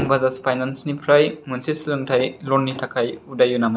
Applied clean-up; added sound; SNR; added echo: none; Motor vehicle (road); 18 dB; none.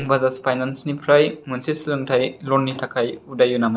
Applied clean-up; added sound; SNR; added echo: neural separator model SepFormer DNS4.